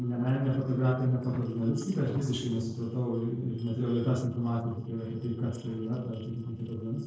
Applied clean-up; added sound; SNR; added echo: neural separator model SepFormer DNS4.